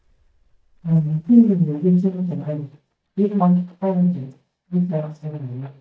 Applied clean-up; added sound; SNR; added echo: neural mask model DeepFilterNet 3.